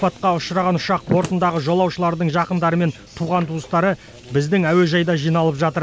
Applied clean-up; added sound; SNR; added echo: none; Slam; 17 dB; none.